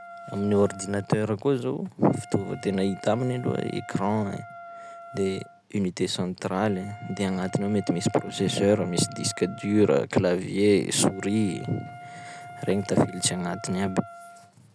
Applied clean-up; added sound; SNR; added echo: none; Wind instrument, woodwind instrument; 18 dB; none.